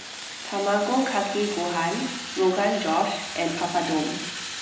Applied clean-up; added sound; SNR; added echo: none; Fire; 9 dB; reverberation time 1.0 s.